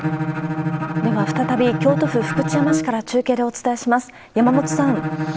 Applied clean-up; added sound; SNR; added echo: none; Bowed string instrument; 3 dB; none.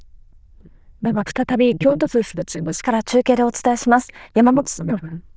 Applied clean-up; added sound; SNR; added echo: neural diffusion model UNIVERSE++.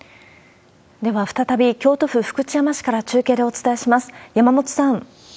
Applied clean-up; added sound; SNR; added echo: none; none; none; none.